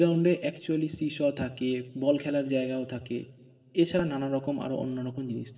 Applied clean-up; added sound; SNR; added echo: none; none; none; reverberation time 1.7 s.